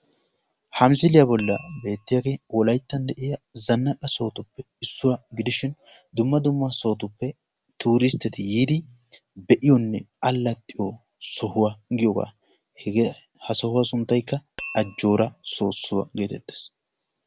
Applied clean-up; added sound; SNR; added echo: none; Tap; 18 dB; none.